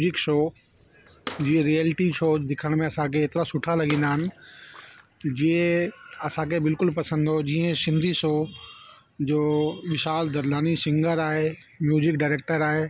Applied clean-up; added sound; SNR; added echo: none; Bathtub (filling or washing) / Water / Splash, splatter; 19 dB; none.